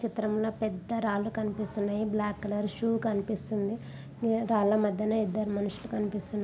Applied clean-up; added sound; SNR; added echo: none; none; none; none.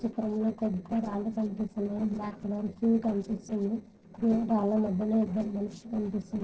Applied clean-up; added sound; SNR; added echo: neural separator model SepFormer DNS4.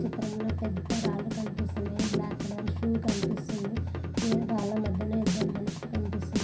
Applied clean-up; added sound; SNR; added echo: none; Drum kit; 0 dB; reverberation time 0.5 s.